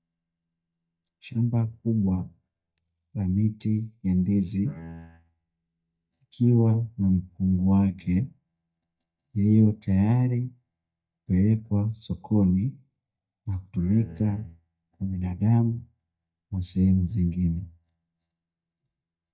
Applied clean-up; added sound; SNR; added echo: neural mask model DeepFilterNet 3.